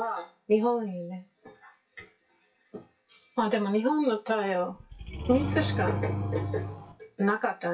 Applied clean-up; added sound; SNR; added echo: classical method WPE with log-MMSE.